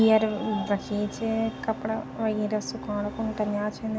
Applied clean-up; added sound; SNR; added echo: none; Bowed string instrument; 15 dB; none.